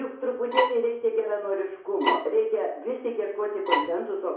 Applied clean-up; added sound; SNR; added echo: none; Bowed string instrument; 1 dB; reverberation time 0.6 s.